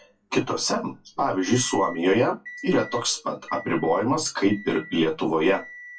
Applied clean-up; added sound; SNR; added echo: classical method WPE with log-MMSE.